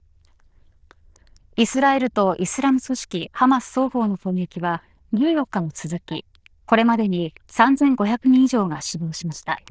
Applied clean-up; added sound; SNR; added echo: neural diffusion model UNIVERSE++.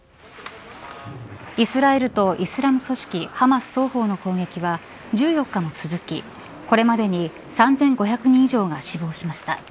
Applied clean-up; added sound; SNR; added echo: none; none; none; none.